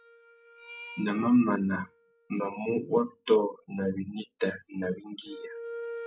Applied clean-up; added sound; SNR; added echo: classical method log-MMSE.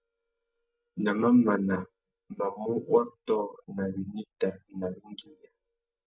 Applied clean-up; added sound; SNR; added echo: neural mask model DeepFilterNet 3.